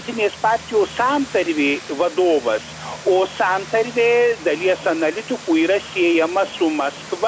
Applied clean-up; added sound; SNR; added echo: none; Vehicle; 16 dB; none.